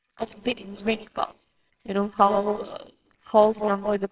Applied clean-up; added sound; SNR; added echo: neural separator model SepFormer WHAMR!.